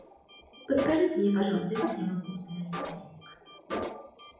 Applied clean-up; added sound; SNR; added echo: classical method WPE with log-MMSE.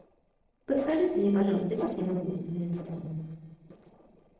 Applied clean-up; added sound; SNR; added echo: neural separator model SepFormer DNS4.